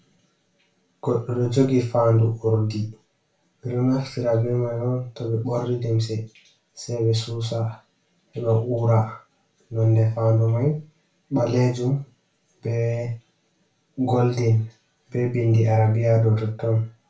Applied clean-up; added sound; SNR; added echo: none; none; none; reverberation time 0.3 s.